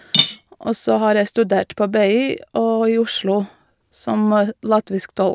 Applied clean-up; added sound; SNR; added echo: none; Cutlery, silverware / Dishes, pots, and pans; 6 dB; none.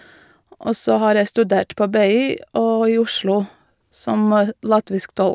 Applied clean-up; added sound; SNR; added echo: none; none; none; none.